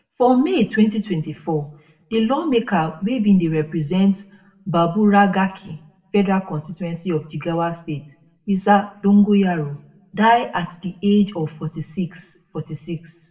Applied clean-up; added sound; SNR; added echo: none; none; none; reverberation time 0.5 s.